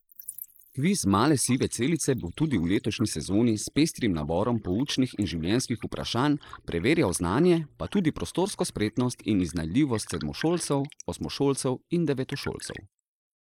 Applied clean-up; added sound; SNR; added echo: neural mask model Resemble Enhance denoiser.